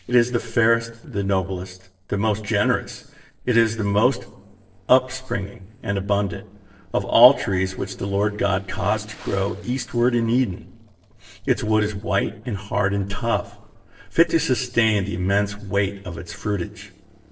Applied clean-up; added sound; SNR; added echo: neural separator model SepFormer DNS4.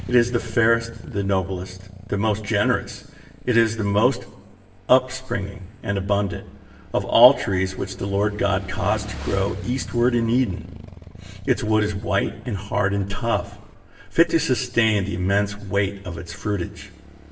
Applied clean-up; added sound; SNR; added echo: none; Motorcycle / Engine; 16 dB; reverberation time 0.9 s.